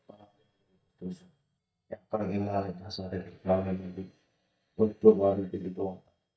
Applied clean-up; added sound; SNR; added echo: neural mask model DeepFilterNet 3.